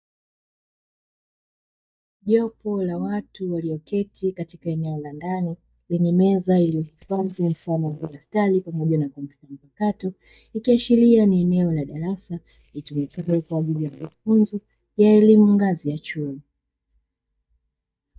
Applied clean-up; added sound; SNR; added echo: neural mask model DeepFilterNet 3.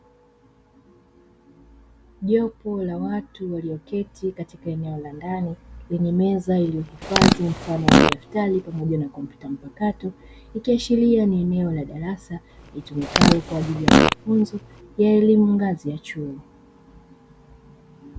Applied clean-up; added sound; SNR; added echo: none; Fart; -4 dB; none.